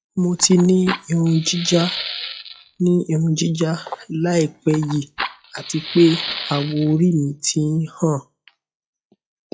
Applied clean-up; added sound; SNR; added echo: classical method log-MMSE.